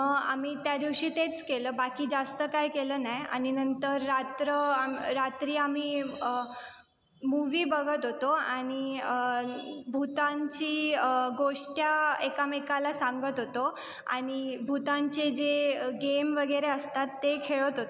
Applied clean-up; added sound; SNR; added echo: none; none; none; none.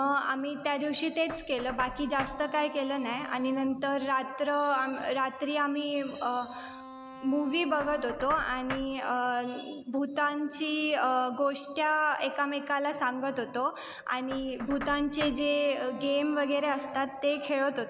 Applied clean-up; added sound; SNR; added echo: none; Knock + Bowed string instrument; 16 dB; none.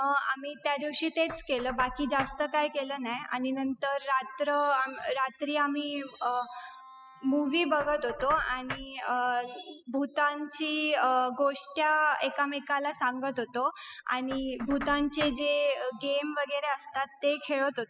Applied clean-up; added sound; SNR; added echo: classical method spectral subtraction.